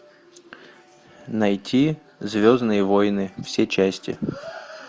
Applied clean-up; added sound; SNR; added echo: none; none; none; none.